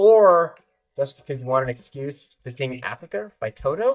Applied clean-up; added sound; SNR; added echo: neural mask model DeepFilterNet 3.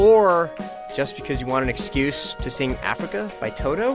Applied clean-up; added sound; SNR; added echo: none; none; none; none.